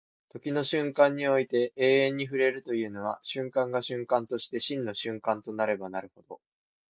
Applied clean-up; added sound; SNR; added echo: none; none; none; none.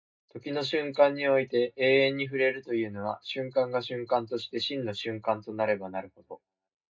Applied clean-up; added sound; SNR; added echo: none; none; none; reverberation time 0.2 s.